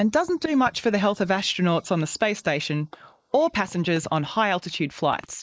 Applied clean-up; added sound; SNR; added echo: neural mask model Resemble Enhance denoiser.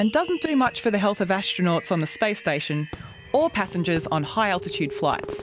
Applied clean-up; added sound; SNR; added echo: none; Fireworks; 18 dB; none.